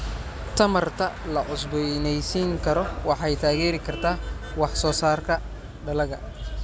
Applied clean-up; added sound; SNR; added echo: none; Vehicle horn, car horn, honking + Traffic noise, roadway noise; 17 dB; none.